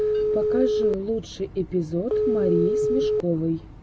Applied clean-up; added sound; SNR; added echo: none; Telephone; -2 dB; none.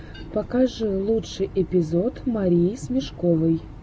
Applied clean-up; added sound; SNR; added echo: none; none; none; none.